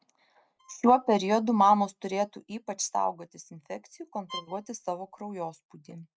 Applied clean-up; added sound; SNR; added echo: neural mask model RNNoise.